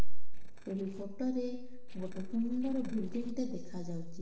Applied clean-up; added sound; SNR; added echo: neural separator model SepFormer DNS4.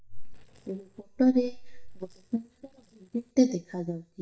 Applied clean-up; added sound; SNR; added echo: neural mask model DeepFilterNet 3.